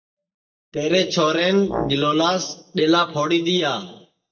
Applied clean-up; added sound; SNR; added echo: neural mask model DeepFilterNet 3.